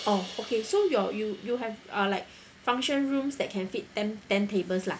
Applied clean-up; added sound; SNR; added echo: none; Crash cymbal; 20 dB; none.